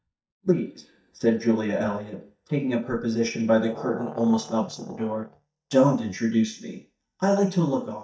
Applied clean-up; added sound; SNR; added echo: neural mask model DeepFilterNet 3.